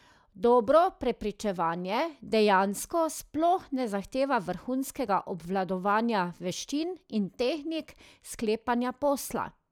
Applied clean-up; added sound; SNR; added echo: none; none; none; none.